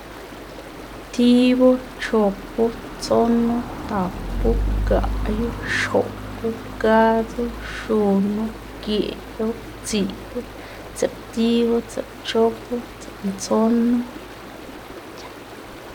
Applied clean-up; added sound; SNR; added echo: none; Stream; 9 dB; none.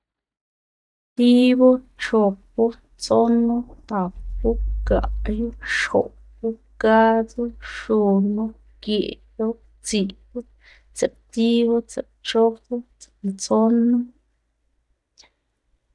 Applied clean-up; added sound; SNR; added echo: neural mask model DeepFilterNet 3.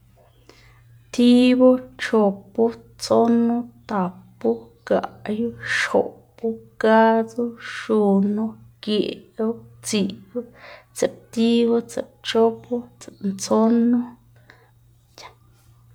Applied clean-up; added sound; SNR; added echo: none; none; none; none.